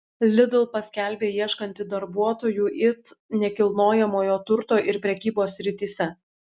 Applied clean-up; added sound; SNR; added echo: none; none; none; none.